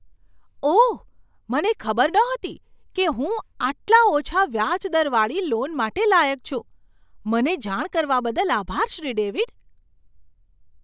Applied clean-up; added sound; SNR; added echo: none; none; none; none.